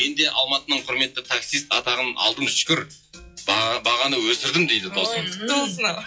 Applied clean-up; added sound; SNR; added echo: classical method WPE with log-MMSE.